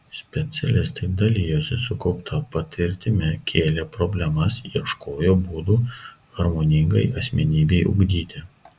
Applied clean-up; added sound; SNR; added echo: none; none; none; none.